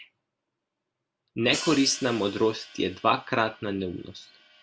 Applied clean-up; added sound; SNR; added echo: none; Hi-hat; 13 dB; none.